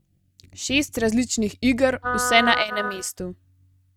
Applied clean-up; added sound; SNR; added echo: neural mask model RNNoise.